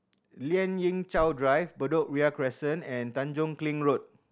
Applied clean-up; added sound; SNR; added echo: none; Bass drum; 15 dB; none.